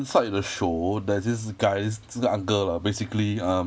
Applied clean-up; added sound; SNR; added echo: none; none; none; none.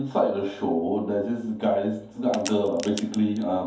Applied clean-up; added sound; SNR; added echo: none; Crack; 15 dB; reverberation time 0.6 s.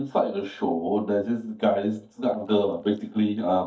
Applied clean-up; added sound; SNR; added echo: neural mask model DeepFilterNet 3.